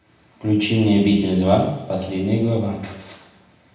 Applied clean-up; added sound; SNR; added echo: none; none; none; reverberation time 0.8 s.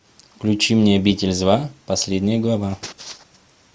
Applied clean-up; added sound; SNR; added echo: none; none; none; none.